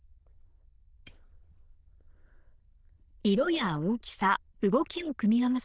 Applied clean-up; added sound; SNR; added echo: neural diffusion model UNIVERSE++.